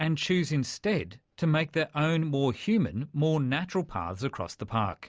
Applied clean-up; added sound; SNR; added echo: none; none; none; none.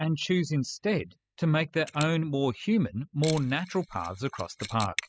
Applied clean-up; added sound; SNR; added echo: classical method spectral subtraction.